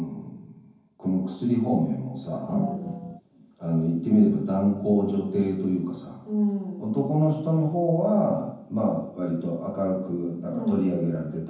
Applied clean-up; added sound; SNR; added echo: none; Organ; 10 dB; reverberation time 0.9 s.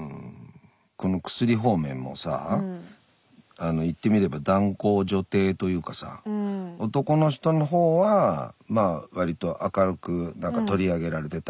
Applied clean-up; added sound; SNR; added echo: none; none; none; none.